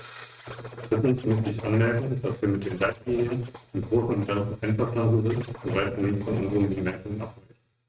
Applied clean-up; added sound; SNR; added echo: neural mask model RNNoise.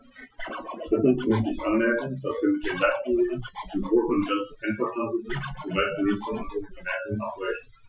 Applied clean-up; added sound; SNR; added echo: classical method Wiener filter.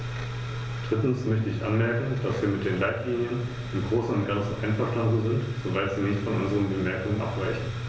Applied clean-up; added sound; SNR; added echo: none; none; none; none.